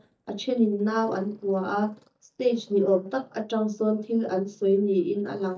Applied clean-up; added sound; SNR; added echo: neural mask model DeepFilterNet 3.